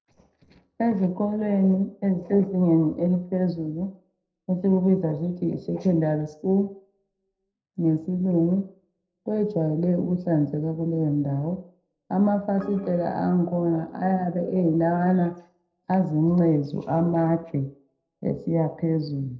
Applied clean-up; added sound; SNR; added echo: neural separator model SepFormer DNS4.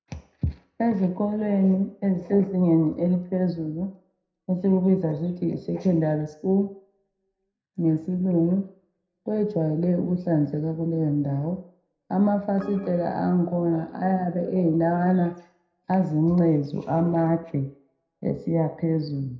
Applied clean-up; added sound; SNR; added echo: none; Organ; 17 dB; reverberation time 0.5 s.